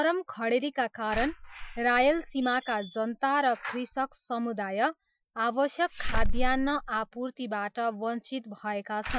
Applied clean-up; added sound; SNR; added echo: classical method Wiener filter.